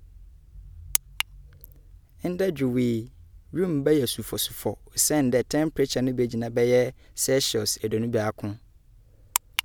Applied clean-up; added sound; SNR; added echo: none; none; none; none.